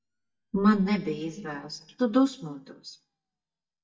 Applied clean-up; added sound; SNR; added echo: neural mask model DeepFilterNet 3.